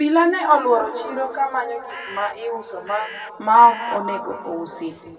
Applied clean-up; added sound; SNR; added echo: none; Bird; 14 dB; reverberation time 2.4 s.